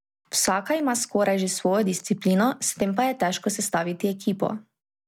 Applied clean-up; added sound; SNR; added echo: none; none; none; none.